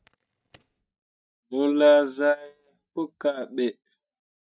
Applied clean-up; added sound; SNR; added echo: neural mask model DeepFilterNet 3.